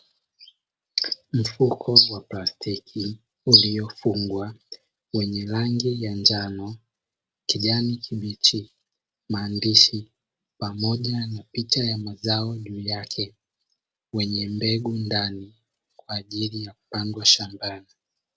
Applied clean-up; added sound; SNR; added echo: none; none; none; none.